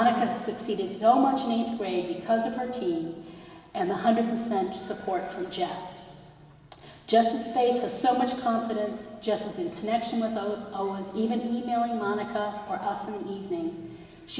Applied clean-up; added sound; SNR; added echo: none; none; none; reverberation time 2.1 s.